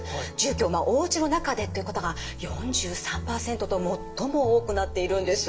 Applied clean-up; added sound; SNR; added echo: none; Keys jangling; 17 dB; reverberation time 2.3 s.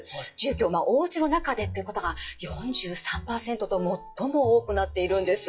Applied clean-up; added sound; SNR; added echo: classical method WPE with log-MMSE.